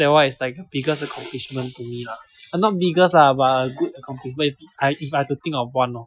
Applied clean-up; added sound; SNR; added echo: classical method Wiener filter.